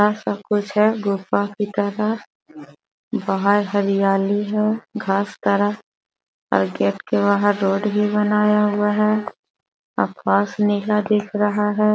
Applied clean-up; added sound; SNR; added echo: none; Bowed string instrument; 15 dB; none.